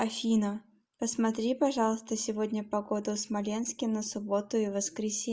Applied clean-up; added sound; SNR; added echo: none; none; none; none.